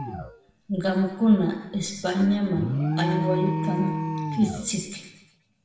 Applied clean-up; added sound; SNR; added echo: none; Alarm; 5 dB; reverberation time 1.0 s.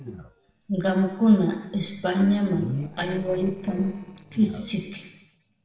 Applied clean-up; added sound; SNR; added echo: neural separator model SepFormer DNS4.